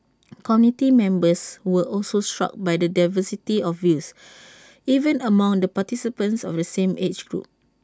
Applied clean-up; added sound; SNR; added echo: none; none; none; none.